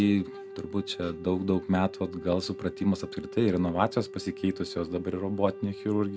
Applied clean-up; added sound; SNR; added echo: none; Wind instrument, woodwind instrument; 14 dB; none.